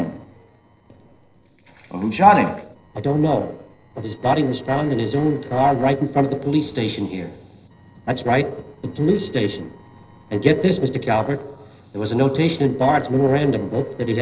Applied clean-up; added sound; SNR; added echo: neural separator model SepFormer DNS4.